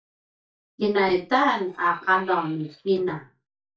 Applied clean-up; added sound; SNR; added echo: neural mask model DeepFilterNet 3.